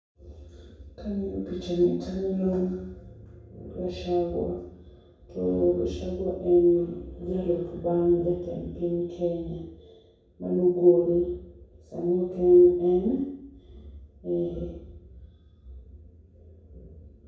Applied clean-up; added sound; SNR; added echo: none; none; none; reverberation time 0.7 s.